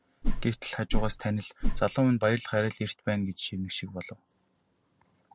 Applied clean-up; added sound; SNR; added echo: none; Whoosh, swoosh, swish; -3 dB; none.